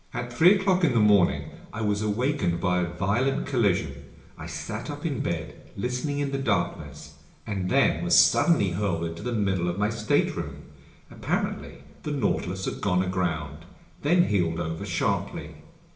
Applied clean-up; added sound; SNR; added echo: none; none; none; reverberation time 0.8 s.